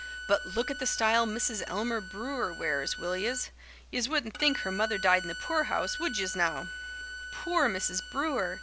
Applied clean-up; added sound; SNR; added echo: none; Bowed string instrument; 9 dB; none.